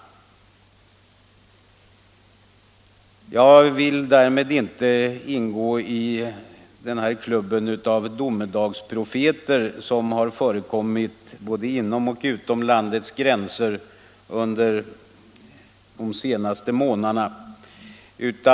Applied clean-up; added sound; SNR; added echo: none; none; none; none.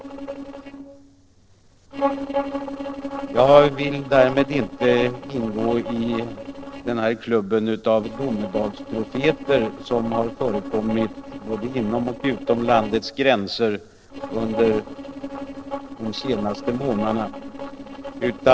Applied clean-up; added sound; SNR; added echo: neural separator model SepFormer DNS4.